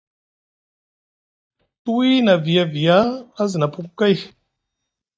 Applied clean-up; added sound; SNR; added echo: neural mask model DeepFilterNet 3.